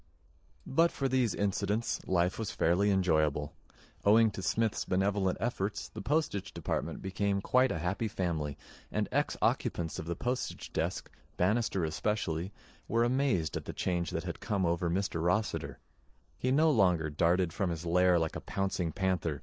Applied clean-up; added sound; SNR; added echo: neural mask model Resemble Enhance denoiser.